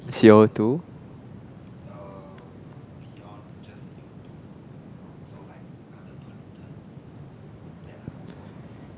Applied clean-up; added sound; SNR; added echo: none; none; none; none.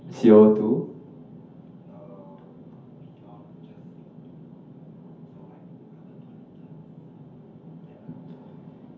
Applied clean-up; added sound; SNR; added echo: none; none; none; reverberation time 0.5 s.